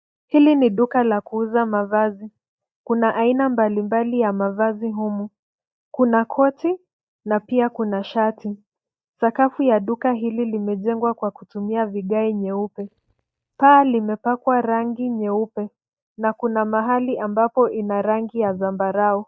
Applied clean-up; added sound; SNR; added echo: neural mask model DeepFilterNet 3.